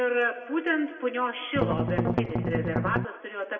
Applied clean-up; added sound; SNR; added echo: none; Strum; -2 dB; reverberation time 1.3 s.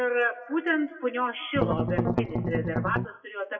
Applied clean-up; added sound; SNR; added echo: classical method WPE with log-MMSE.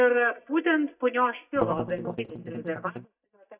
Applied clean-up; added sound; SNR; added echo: neural mask model DeepFilterNet 3.